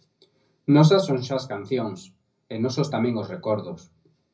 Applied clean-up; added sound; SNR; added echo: none; none; none; reverberation time 0.4 s.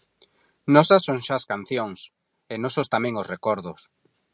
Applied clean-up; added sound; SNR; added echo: none; none; none; none.